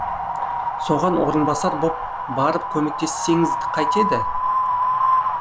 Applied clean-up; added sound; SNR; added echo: none; Wind; -1 dB; none.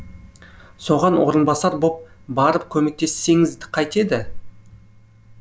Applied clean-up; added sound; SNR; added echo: none; none; none; none.